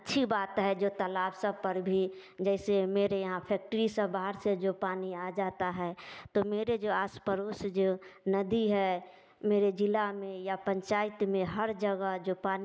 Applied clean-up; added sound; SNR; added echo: none; none; none; none.